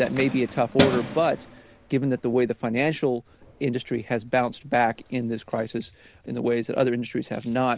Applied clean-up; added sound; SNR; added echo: none; Keys jangling; 10 dB; none.